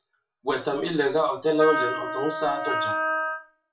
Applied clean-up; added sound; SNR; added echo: classical method WPE with log-MMSE.